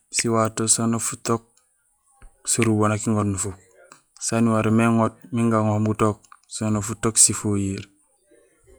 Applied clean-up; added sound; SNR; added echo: classical method log-MMSE.